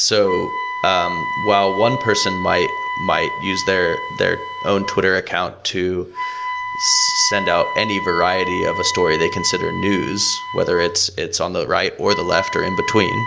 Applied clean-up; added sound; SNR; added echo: none; Wind instrument, woodwind instrument; 7 dB; none.